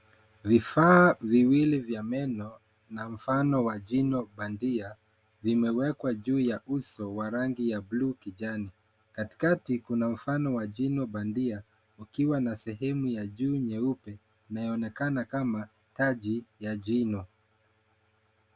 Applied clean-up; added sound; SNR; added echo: none; none; none; none.